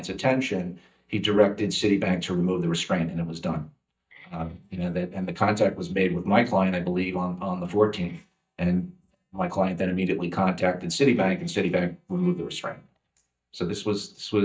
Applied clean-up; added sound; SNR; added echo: neural mask model DeepFilterNet 3.